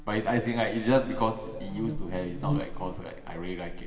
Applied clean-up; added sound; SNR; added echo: none; Buzz; 6 dB; reverberation time 2.2 s.